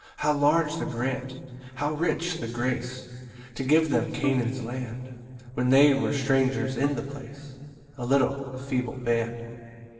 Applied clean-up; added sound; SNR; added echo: neural separator model SepFormer DNS4.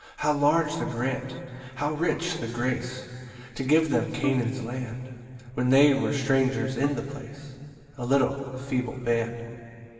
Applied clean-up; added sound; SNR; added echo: none; Bowed string instrument; 10 dB; reverberation time 2.3 s.